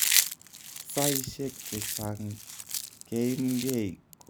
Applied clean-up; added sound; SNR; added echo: none; Chewing, mastication; -1 dB; none.